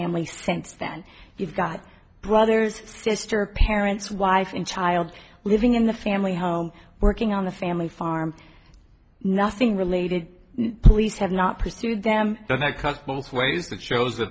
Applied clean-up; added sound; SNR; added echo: none; none; none; none.